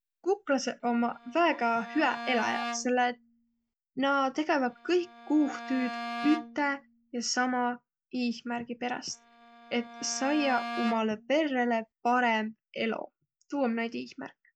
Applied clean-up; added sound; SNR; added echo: none; Bowed string instrument; 11 dB; none.